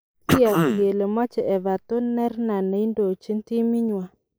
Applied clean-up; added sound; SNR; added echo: neural mask model Resemble Enhance denoiser.